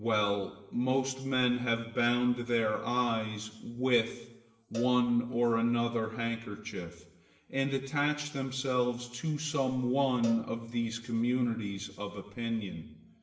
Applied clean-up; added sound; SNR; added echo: none; Cowbell; 18 dB; reverberation time 0.9 s.